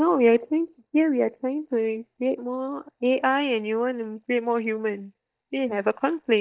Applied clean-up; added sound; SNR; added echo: neural mask model DeepFilterNet 3.